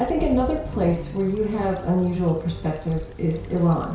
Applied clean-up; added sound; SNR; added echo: none; Stream / Trickle, dribble / Traffic noise, roadway noise; 12 dB; reverberation time 0.6 s.